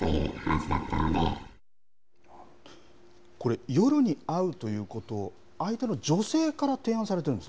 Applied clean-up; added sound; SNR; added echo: none; none; none; none.